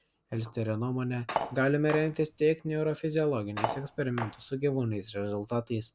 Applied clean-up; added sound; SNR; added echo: none; Cutlery, silverware; 7 dB; none.